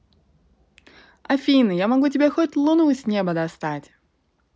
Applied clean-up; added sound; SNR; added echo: none; none; none; none.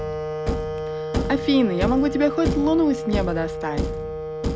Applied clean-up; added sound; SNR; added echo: none; Wind instrument, woodwind instrument + Thump, thud; 2 dB; none.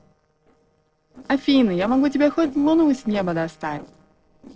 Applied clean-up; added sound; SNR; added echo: neural separator model SepFormer DNS4.